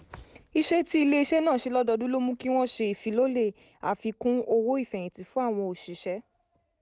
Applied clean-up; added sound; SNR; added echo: none; none; none; none.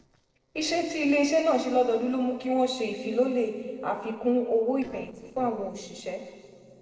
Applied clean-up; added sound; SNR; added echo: neural separator model SepFormer DNS4.